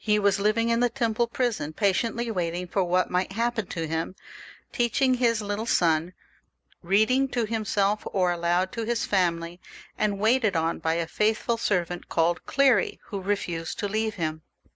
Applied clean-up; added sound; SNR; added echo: none; none; none; none.